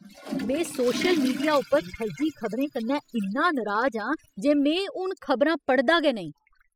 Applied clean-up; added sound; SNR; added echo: classical method spectral subtraction.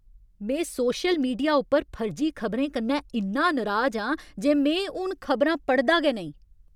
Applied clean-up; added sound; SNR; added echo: none; none; none; none.